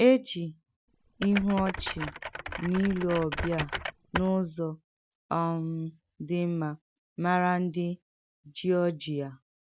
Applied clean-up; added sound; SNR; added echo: none; Typing; 7 dB; none.